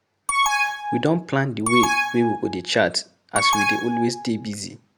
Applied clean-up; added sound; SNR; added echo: none; Alarm; 0 dB; none.